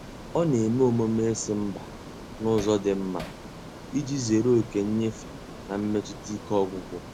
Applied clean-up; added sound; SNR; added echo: none; Ocean + Hammer; 14 dB; none.